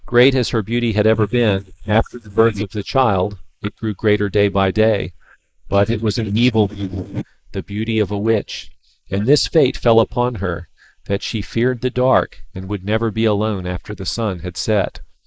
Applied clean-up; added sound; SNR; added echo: neural mask model Resemble Enhance denoiser.